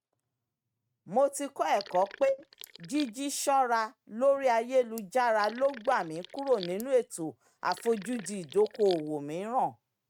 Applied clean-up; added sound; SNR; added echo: neural mask model RNNoise.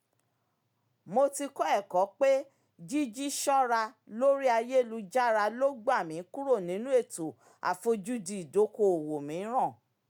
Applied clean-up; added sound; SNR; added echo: none; none; none; none.